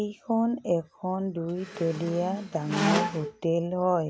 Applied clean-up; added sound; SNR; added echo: none; Squeak; 3 dB; none.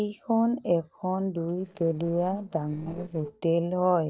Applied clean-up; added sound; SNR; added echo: neural separator model SepFormer DNS4.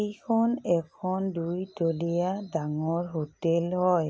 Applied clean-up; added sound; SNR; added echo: none; none; none; none.